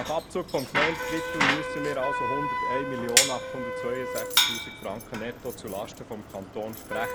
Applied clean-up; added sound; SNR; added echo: none; Wind instrument, woodwind instrument + Bicycle; -4 dB; none.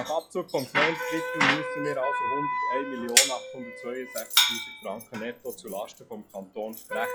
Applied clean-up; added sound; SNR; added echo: classical method log-MMSE.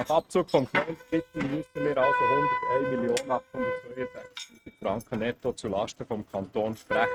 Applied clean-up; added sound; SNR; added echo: neural mask model RNNoise.